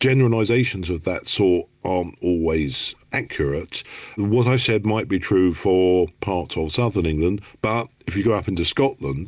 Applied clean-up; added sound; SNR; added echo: none; none; none; none.